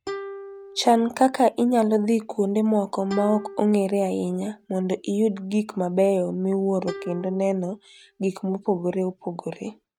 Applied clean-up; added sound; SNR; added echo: neural mask model RNNoise.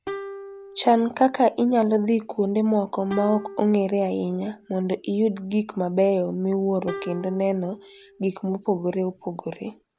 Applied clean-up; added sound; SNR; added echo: none; Plucked string instrument; 17 dB; none.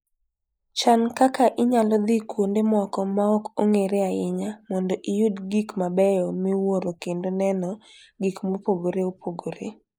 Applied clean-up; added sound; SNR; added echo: neural mask model Resemble Enhance denoiser.